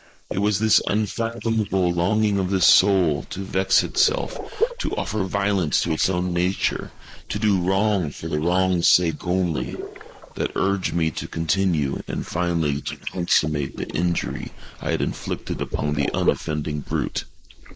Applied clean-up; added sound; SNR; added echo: neural mask model Resemble Enhance denoiser.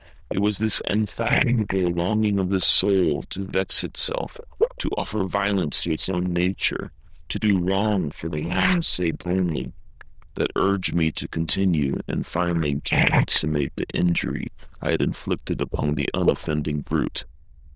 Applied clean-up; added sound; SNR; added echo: neural diffusion model UNIVERSE++.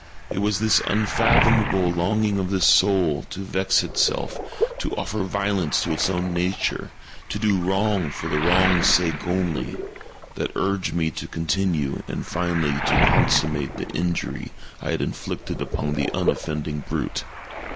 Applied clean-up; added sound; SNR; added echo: none; Waves, surf; 4 dB; none.